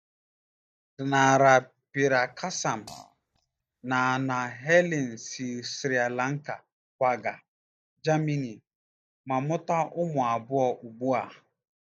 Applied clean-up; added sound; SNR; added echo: neural mask model DeepFilterNet 3.